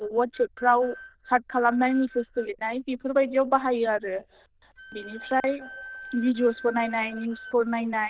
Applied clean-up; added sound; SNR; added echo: neural diffusion model UNIVERSE++.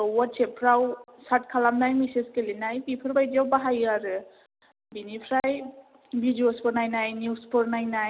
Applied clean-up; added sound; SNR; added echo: none; none; none; none.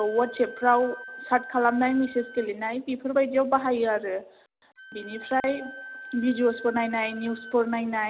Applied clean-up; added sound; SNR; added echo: none; Wind instrument, woodwind instrument; 17 dB; none.